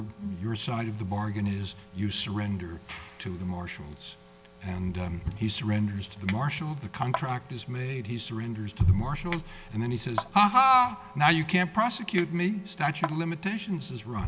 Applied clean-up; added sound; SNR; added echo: none; Chink, clink; 5 dB; none.